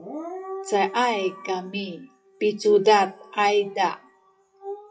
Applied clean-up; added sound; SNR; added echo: classical method WPE with log-MMSE.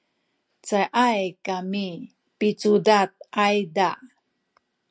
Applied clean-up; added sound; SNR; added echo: none; none; none; none.